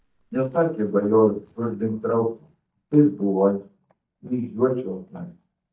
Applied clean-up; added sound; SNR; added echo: neural mask model DeepFilterNet 3.